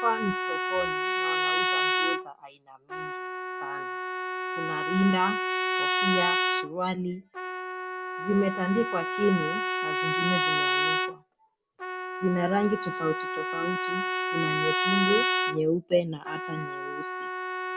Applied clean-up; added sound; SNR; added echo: none; Trumpet; -1 dB; none.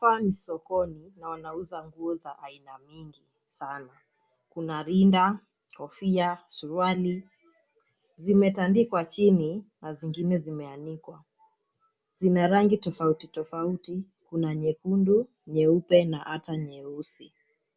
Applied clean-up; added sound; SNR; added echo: none; none; none; none.